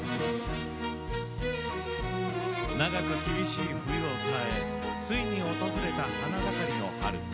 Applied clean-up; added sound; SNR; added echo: none; none; none; none.